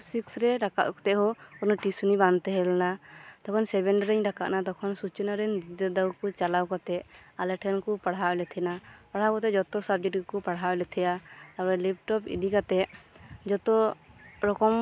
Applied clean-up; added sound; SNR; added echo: none; none; none; none.